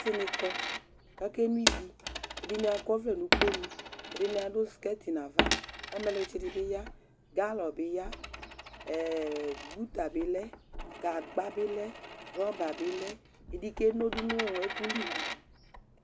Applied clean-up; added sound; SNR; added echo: none; Coin (dropping); 3 dB; none.